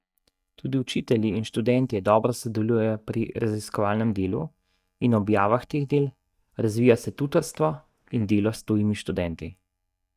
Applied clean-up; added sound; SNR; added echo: neural mask model DeepFilterNet 3.